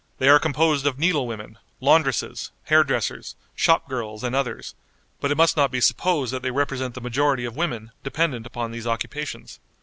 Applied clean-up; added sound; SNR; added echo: none; none; none; none.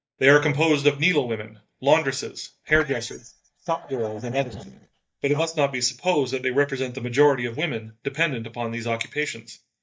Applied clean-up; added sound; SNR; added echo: neural mask model DeepFilterNet 3.